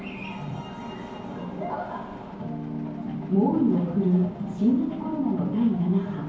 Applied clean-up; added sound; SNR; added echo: none; Engine; 17 dB; reverberation time 0.9 s.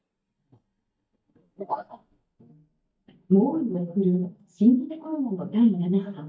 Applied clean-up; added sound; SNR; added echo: neural mask model DeepFilterNet 3.